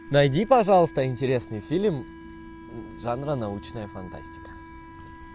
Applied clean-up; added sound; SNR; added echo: none; Wind instrument, woodwind instrument; 18 dB; none.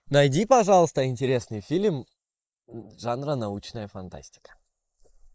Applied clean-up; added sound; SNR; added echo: neural mask model Resemble Enhance denoiser.